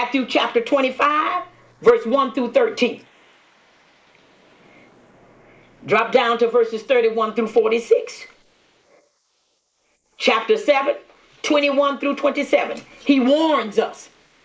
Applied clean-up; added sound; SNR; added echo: neural mask model Resemble Enhance denoiser.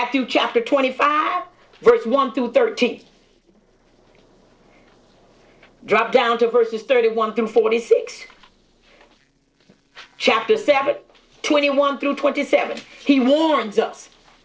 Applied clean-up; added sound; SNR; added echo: neural separator model SepFormer DNS4.